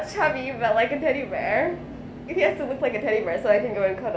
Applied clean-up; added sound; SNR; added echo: none; Telephone; 20 dB; reverberation time 0.4 s.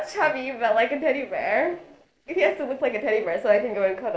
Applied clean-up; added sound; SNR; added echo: neural separator model SepFormer DNS4.